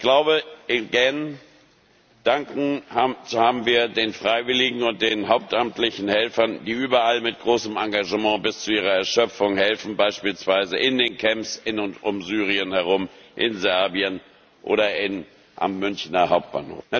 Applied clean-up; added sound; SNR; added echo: none; none; none; none.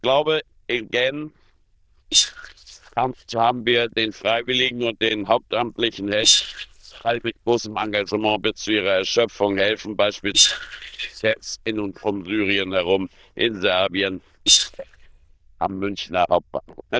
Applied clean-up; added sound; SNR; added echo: neural diffusion model UNIVERSE++.